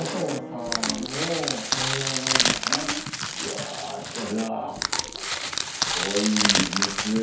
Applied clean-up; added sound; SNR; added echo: none; Crushing; -3 dB; reverberation time 0.6 s.